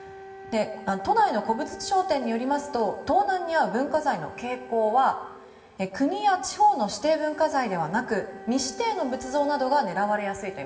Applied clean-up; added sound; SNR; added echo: none; Wind instrument, woodwind instrument; 18 dB; reverberation time 2.6 s.